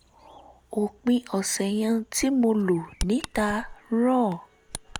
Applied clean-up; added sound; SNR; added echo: none; Bird vocalization, bird call, bird song; 15 dB; none.